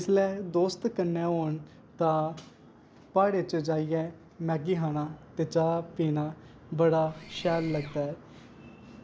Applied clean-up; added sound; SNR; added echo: none; Mechanisms; 18 dB; none.